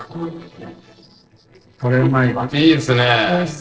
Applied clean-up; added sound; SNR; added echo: neural separator model SepFormer DNS4.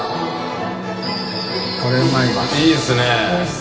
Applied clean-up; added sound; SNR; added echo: none; Bowed string instrument; 13 dB; reverberation time 2.3 s.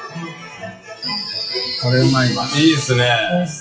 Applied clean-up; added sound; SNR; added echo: classical method WPE with log-MMSE.